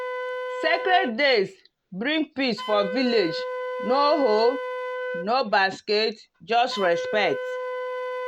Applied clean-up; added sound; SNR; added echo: none; Wind instrument, woodwind instrument; 7 dB; none.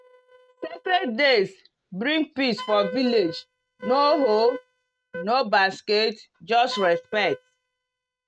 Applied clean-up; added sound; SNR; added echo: neural mask model RNNoise.